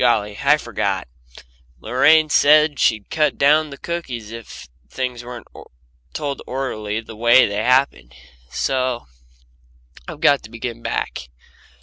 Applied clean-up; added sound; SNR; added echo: none; none; none; none.